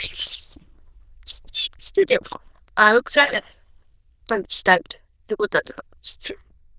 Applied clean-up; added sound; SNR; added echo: neural diffusion model UNIVERSE++.